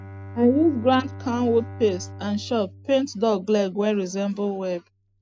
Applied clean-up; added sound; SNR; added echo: none; Bowed string instrument; 16 dB; none.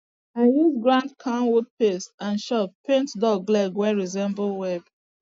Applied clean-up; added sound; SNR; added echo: none; none; none; none.